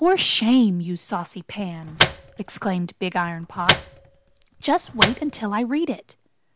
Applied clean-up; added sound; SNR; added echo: none; Microwave oven; 2 dB; none.